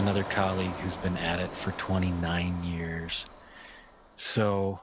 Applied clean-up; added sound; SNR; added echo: none; Engine; 11 dB; none.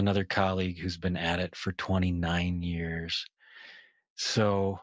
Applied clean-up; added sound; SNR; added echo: none; none; none; none.